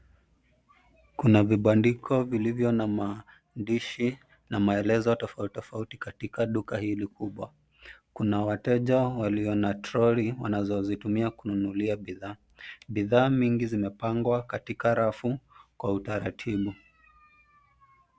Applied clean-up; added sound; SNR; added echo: none; none; none; none.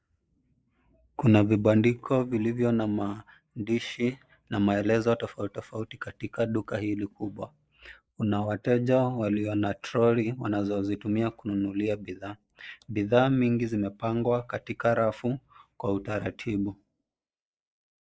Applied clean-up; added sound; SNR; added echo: neural mask model Resemble Enhance denoiser.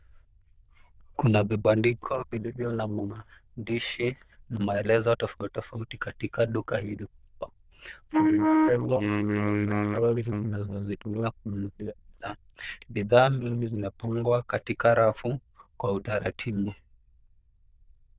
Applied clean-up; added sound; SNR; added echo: neural diffusion model UNIVERSE++.